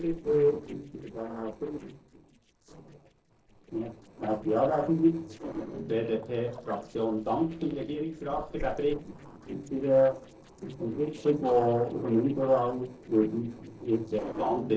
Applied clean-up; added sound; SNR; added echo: neural separator model SepFormer DNS4.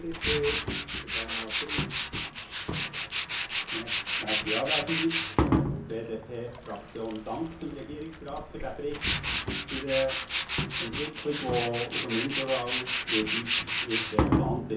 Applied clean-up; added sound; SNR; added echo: none; Tools; -5 dB; reverberation time 0.6 s.